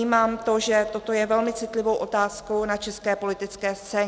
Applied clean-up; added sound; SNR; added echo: none; none; none; none.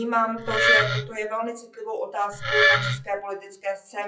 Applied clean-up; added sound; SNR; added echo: classical method WPE with log-MMSE.